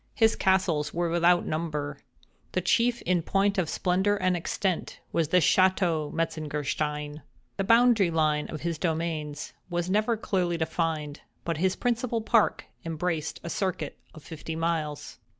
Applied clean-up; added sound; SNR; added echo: none; none; none; none.